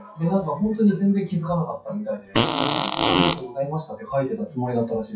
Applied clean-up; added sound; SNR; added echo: classical method WPE with log-MMSE.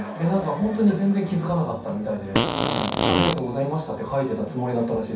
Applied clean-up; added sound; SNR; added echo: none; Fart; -2 dB; reverberation time 0.6 s.